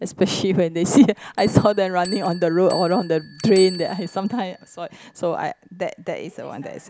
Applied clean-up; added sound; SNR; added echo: none; Bell; 19 dB; none.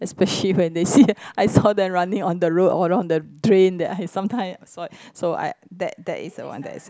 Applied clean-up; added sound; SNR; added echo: none; none; none; none.